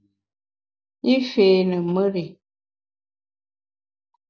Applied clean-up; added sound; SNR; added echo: none; none; none; none.